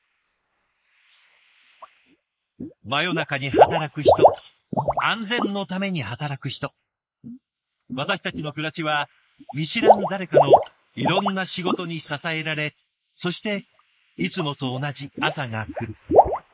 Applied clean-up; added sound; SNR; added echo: neural mask model Resemble Enhance denoiser.